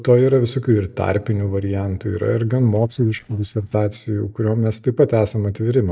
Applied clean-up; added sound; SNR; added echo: neural mask model DeepFilterNet 3.